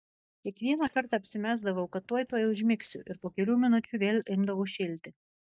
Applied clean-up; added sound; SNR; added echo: neural mask model DeepFilterNet 3.